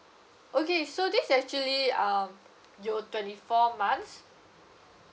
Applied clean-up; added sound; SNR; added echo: none; none; none; none.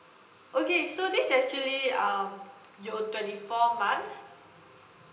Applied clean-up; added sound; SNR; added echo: none; none; none; reverberation time 0.9 s.